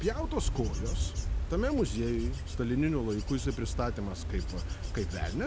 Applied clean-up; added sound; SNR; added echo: none; Wind / Bird / Insect; 1 dB; none.